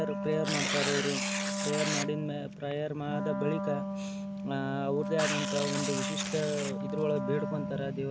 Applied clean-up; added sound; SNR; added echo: none; Tearing + Wind instrument, woodwind instrument; 1 dB; none.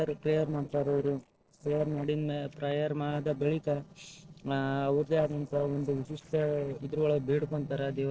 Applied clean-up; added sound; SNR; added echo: neural separator model SepFormer DNS4.